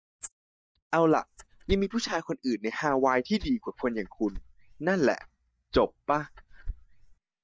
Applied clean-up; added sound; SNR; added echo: neural mask model DeepFilterNet 3.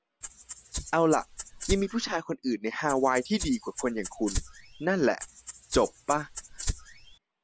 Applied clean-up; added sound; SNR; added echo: none; Rattle (instrument); 8 dB; none.